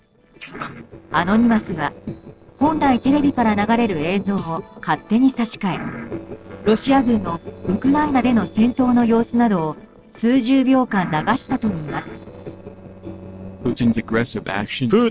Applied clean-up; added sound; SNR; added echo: neural separator model SepFormer DNS4.